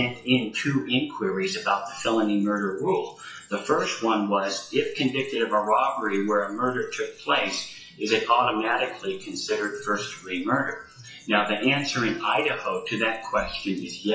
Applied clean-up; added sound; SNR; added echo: classical method WPE with log-MMSE.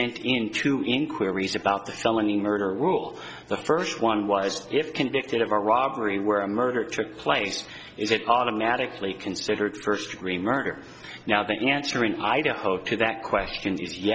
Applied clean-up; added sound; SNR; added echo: none; none; none; none.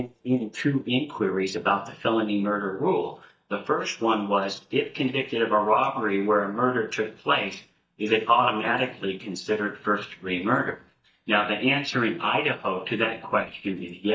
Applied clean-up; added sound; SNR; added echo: neural mask model DeepFilterNet 3.